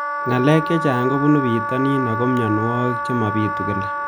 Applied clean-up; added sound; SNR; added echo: none; Wind instrument, woodwind instrument; 4 dB; none.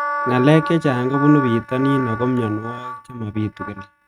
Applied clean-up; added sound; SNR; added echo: neural mask model RNNoise.